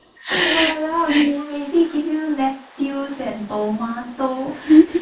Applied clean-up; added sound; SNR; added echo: neural mask model Resemble Enhance denoiser.